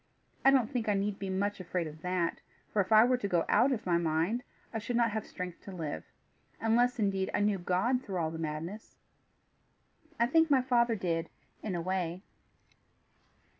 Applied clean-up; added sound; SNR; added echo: none; none; none; none.